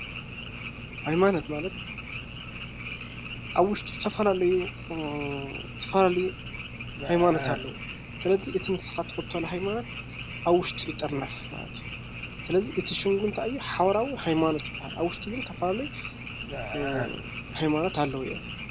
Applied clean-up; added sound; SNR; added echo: none; Burping, eructation + Frog; 8 dB; none.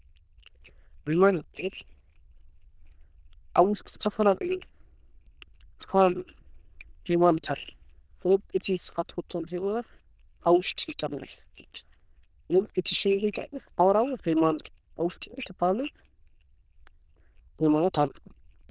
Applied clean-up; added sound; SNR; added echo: neural diffusion model UNIVERSE++.